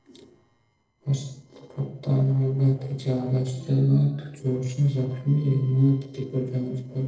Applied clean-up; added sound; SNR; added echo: neural separator model SepFormer DNS4.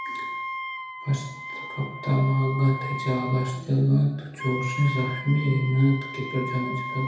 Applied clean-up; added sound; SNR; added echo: none; Wind instrument, woodwind instrument; 9 dB; reverberation time 0.8 s.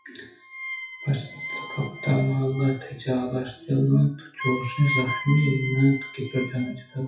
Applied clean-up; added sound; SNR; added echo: classical method WPE with log-MMSE.